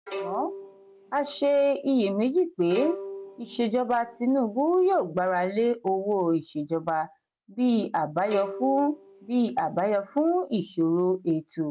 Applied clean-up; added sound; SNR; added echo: none; Bowed string instrument; 14 dB; none.